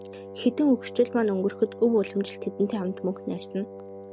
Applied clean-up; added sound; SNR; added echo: none; Wind instrument, woodwind instrument; 14 dB; none.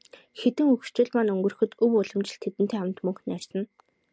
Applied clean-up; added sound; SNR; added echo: none; none; none; none.